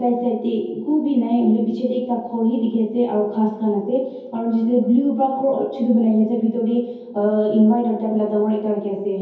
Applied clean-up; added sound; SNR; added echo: none; none; none; reverberation time 0.6 s.